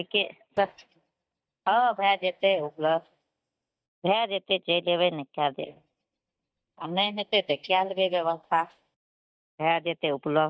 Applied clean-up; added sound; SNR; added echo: neural mask model DeepFilterNet 3.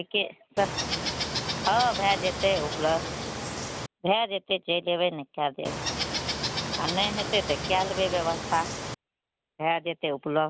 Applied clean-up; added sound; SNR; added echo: none; Water / Bird; 3 dB; none.